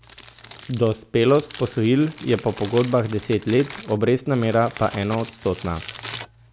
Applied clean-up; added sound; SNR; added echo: none; Crumpling, crinkling; 18 dB; none.